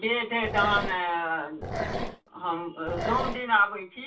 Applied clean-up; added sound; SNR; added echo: none; Growling; 6 dB; reverberation time 0.2 s.